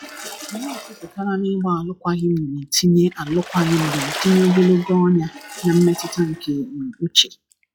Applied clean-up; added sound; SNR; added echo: classical method log-MMSE.